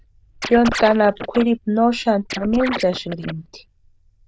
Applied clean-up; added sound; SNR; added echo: neural diffusion model UNIVERSE++.